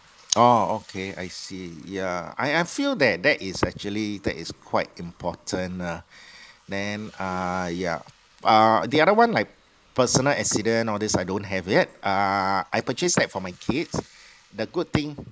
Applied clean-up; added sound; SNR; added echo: neural mask model Resemble Enhance denoiser.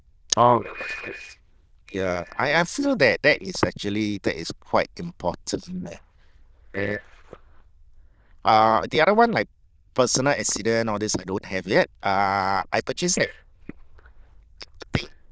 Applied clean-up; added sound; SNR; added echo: neural diffusion model UNIVERSE++.